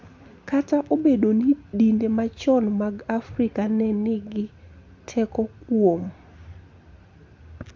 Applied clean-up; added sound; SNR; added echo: none; none; none; none.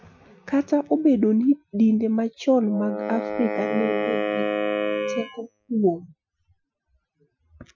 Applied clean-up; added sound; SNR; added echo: classical method Wiener filter.